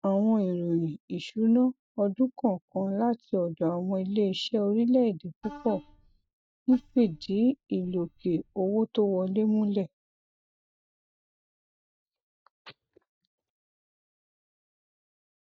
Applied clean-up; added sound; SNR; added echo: neural mask model DeepFilterNet 3.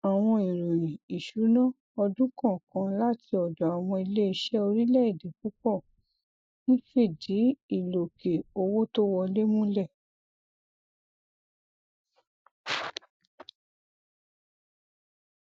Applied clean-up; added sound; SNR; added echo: neural mask model Resemble Enhance denoiser.